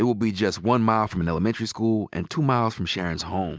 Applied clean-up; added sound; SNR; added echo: none; none; none; none.